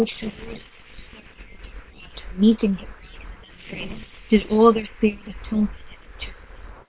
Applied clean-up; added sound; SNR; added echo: neural separator model SepFormer WHAM!.